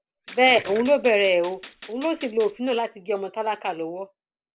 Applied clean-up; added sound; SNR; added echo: none; Gurgling + Gunshot, gunfire; 19 dB; none.